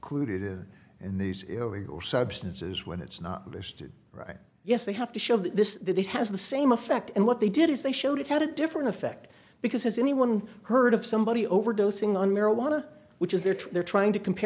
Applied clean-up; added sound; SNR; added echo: none; none; none; none.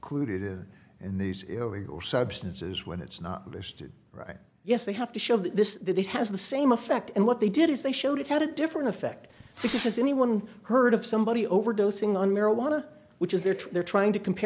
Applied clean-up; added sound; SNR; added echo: none; Fireworks; 14 dB; none.